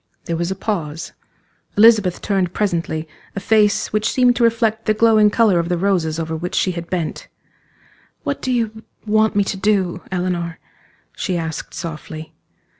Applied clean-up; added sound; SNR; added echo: none; none; none; none.